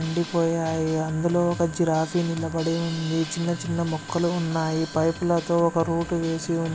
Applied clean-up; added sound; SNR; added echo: none; Drum kit + Engine; 13 dB; none.